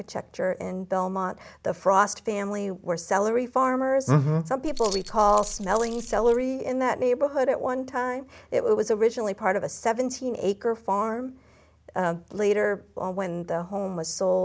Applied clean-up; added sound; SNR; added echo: none; Keys jangling; 10 dB; none.